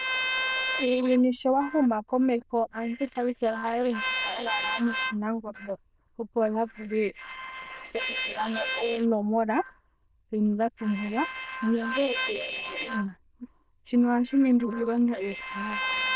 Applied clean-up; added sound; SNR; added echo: neural diffusion model UNIVERSE++.